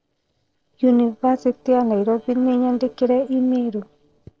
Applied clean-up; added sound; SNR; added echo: neural separator model SepFormer DNS4.